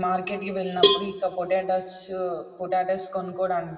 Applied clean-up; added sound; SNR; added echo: none; Cowbell; -3 dB; reverberation time 1.8 s.